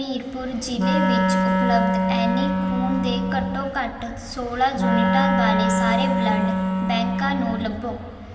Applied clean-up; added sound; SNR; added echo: none; Wind instrument, woodwind instrument; -3 dB; reverberation time 2.9 s.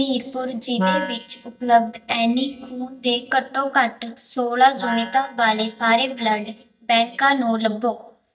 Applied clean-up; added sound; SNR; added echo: neural mask model DeepFilterNet 3.